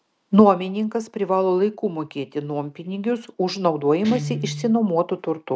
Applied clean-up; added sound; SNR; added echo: none; Guitar; 16 dB; none.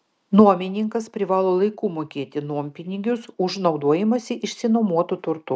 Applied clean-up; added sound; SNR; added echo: none; none; none; none.